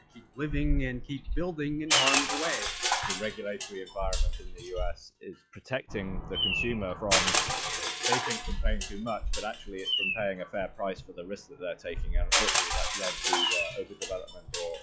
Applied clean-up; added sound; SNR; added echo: classical method log-MMSE.